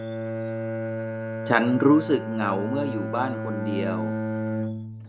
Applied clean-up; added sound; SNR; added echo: none; Bowed string instrument; 3 dB; none.